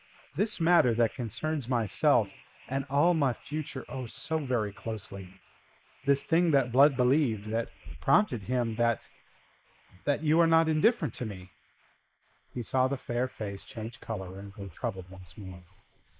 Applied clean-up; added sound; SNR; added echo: neural mask model Resemble Enhance denoiser.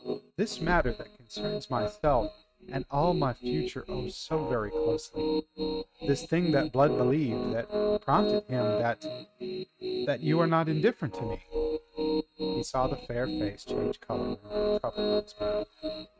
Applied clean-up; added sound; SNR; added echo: neural mask model RNNoise.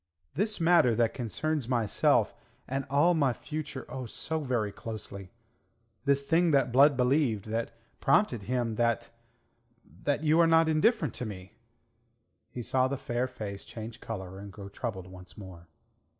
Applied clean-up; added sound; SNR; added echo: none; none; none; none.